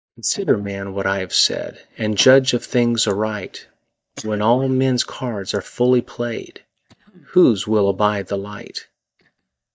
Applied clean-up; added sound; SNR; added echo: neural mask model DeepFilterNet 3.